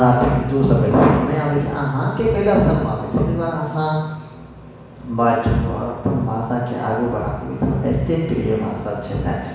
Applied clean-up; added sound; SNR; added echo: none; none; none; reverberation time 1.1 s.